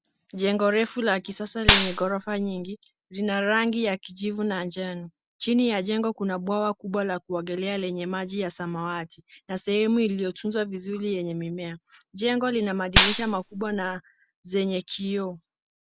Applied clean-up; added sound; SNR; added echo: none; Gunshot, gunfire; -3 dB; none.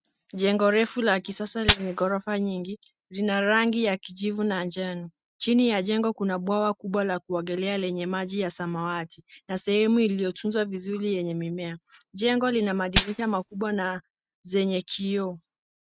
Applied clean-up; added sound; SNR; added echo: neural mask model RNNoise.